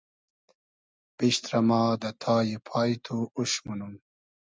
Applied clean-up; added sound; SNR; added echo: none; none; none; none.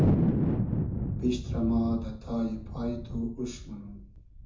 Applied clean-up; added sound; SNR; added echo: none; Thunder; -3 dB; reverberation time 0.6 s.